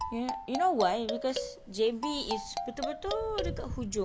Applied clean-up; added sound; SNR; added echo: none; Marimba, xylophone; 6 dB; none.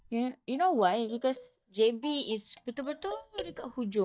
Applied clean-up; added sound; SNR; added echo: neural mask model DeepFilterNet 3.